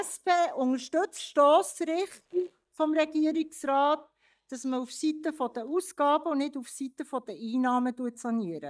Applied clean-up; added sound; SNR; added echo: neural mask model DeepFilterNet 3.